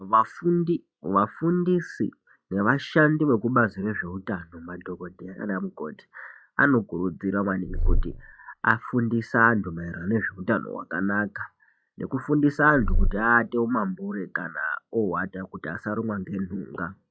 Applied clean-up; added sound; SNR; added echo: classical method log-MMSE.